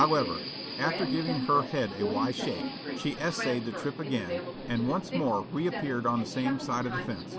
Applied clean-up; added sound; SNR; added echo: none; Subway, metro, underground; 5 dB; none.